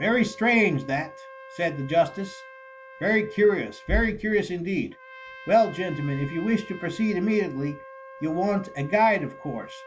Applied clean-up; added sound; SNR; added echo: none; Trumpet; 19 dB; none.